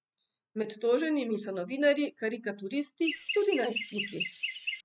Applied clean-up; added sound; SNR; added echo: neural mask model RNNoise.